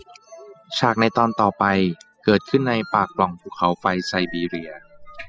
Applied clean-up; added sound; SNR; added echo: classical method spectral subtraction.